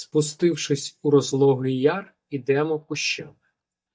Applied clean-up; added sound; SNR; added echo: neural mask model DeepFilterNet 3.